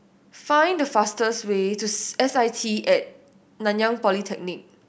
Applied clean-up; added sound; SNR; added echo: none; none; none; none.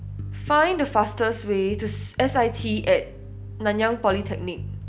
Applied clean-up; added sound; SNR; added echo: none; Bass guitar; 11 dB; none.